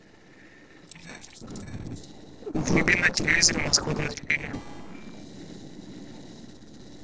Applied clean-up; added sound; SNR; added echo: neural separator model SepFormer DNS4.